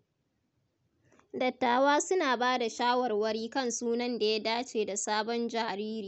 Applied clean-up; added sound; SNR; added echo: none; none; none; none.